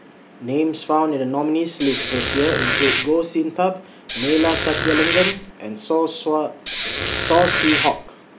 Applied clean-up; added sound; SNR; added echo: none; Squeak; 1 dB; none.